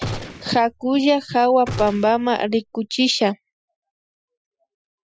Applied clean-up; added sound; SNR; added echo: classical method Wiener filter.